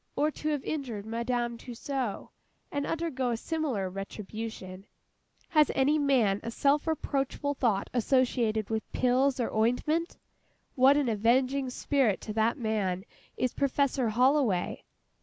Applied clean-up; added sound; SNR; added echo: none; none; none; none.